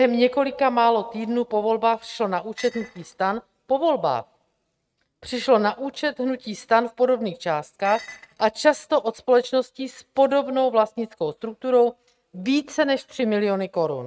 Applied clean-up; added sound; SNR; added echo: neural mask model RNNoise.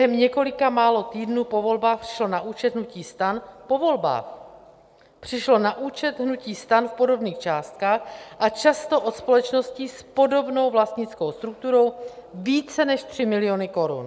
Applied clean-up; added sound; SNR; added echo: none; none; none; none.